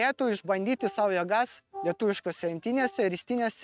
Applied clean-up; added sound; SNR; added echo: neural mask model RNNoise.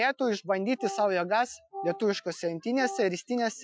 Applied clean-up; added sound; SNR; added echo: classical method Wiener filter.